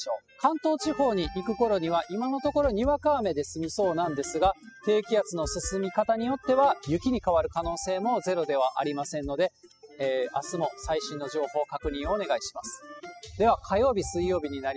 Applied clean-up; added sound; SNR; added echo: classical method spectral subtraction.